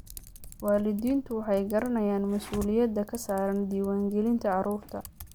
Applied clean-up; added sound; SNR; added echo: none; Typing; 17 dB; none.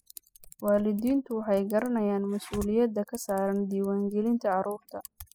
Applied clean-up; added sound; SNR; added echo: classical method spectral subtraction.